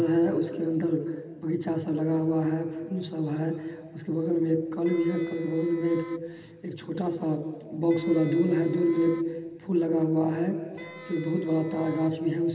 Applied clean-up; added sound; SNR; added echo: none; Wind instrument, woodwind instrument; 17 dB; reverberation time 2.2 s.